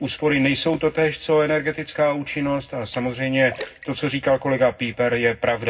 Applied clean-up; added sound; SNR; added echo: none; Splash, splatter; 19 dB; reverberation time 0.4 s.